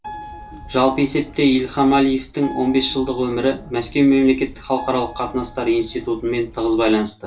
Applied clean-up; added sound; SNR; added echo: none; Keyboard (musical); 17 dB; reverberation time 0.2 s.